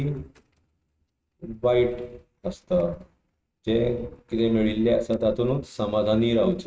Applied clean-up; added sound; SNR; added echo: neural mask model RNNoise.